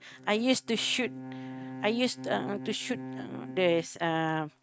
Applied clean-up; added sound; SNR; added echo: neural mask model RNNoise.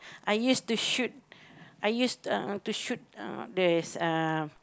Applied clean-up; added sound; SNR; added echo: none; none; none; none.